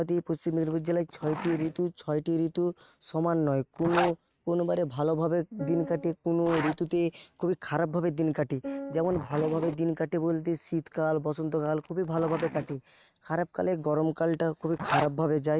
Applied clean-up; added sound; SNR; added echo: neural mask model RNNoise.